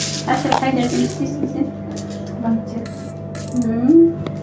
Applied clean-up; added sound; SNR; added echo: none; Fart + Organ; 17 dB; none.